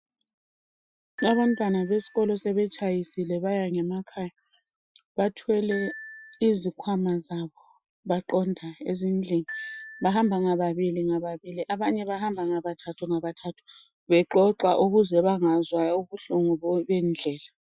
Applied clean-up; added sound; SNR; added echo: classical method Wiener filter.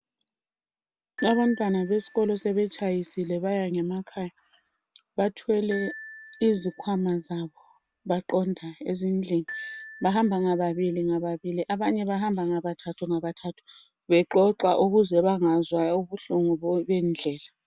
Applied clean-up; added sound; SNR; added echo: none; Glockenspiel; 19 dB; none.